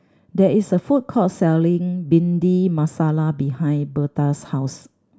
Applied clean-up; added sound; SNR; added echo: none; none; none; none.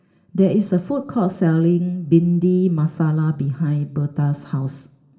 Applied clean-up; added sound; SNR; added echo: none; none; none; reverberation time 0.8 s.